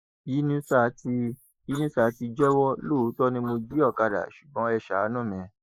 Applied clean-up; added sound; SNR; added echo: neural mask model Resemble Enhance denoiser.